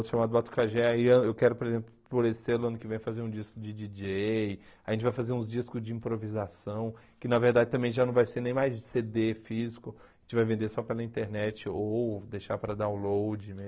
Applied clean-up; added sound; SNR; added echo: none; none; none; none.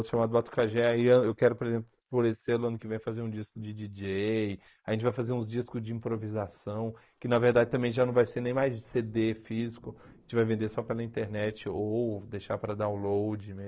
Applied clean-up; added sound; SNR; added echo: neural mask model Resemble Enhance denoiser.